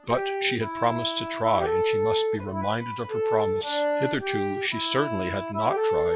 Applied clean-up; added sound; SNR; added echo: classical method log-MMSE.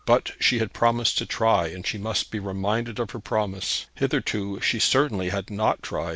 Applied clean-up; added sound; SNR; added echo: none; none; none; none.